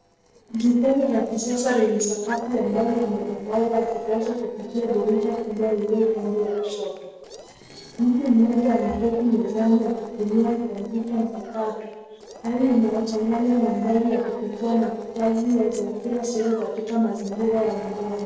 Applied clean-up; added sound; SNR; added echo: neural separator model SepFormer DNS4.